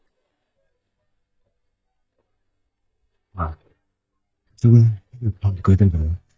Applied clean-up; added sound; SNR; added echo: neural mask model DeepFilterNet 3.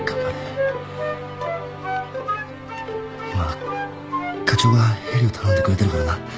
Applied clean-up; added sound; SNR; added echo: none; Wind instrument, woodwind instrument; 6 dB; none.